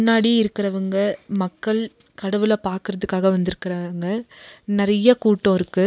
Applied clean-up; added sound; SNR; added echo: none; none; none; none.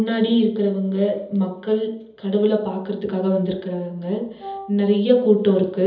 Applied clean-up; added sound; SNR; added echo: none; Wind instrument, woodwind instrument; 15 dB; reverberation time 0.7 s.